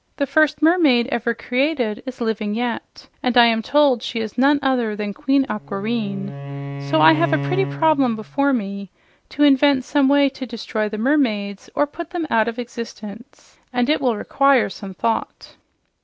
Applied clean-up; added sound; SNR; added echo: none; Bowed string instrument; 8 dB; none.